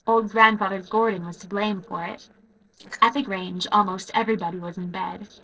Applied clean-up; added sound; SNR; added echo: neural separator model SepFormer DNS4.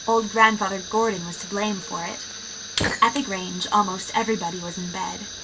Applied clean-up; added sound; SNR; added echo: none; Fire; 9 dB; reverberation time 0.1 s.